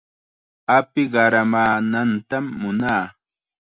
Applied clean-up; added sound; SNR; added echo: none; none; none; none.